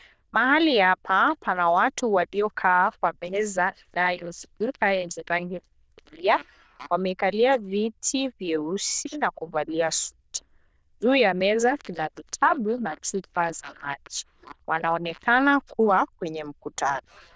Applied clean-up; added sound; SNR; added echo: neural diffusion model UNIVERSE++.